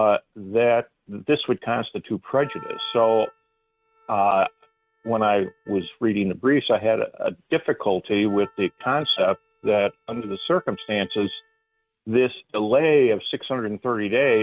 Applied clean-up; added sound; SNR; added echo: neural mask model RNNoise.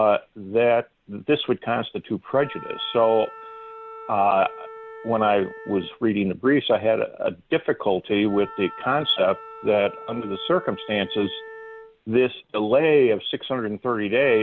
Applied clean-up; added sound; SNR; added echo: none; Wind instrument, woodwind instrument; 19 dB; none.